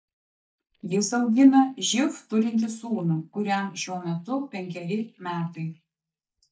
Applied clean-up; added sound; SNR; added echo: neural mask model DeepFilterNet 3.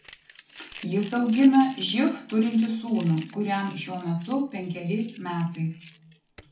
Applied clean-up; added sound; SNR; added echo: none; Crumpling, crinkling; 16 dB; reverberation time 0.4 s.